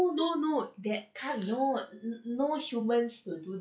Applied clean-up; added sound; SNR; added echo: classical method log-MMSE.